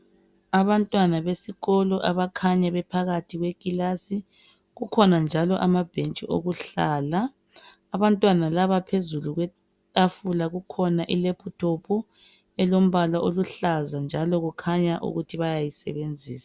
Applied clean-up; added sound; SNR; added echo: none; none; none; none.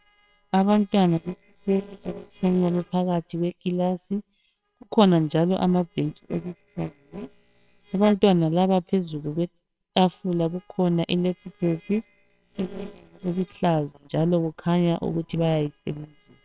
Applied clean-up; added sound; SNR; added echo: neural separator model SepFormer WHAMR!.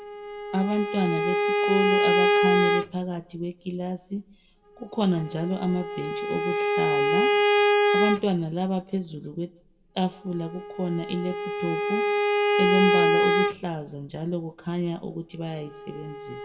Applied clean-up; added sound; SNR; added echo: none; Bowed string instrument; -3 dB; reverberation time 0.5 s.